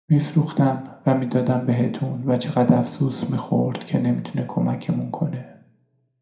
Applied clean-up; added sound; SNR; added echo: none; none; none; reverberation time 0.4 s.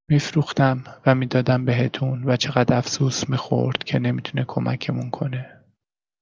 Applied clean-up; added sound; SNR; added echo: none; none; none; none.